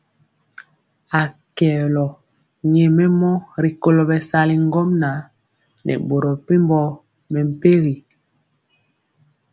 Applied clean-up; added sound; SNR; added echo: none; none; none; none.